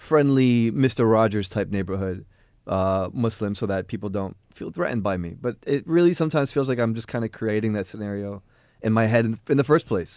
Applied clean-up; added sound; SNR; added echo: none; none; none; none.